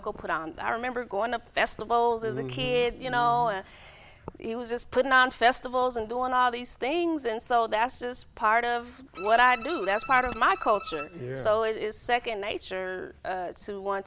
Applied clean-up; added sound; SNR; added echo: none; Bowed string instrument; 15 dB; none.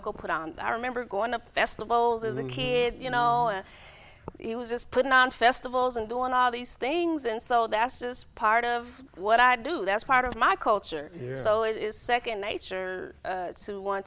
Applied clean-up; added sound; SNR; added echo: none; none; none; none.